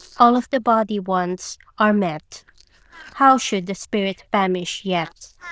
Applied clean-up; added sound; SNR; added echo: neural diffusion model UNIVERSE++.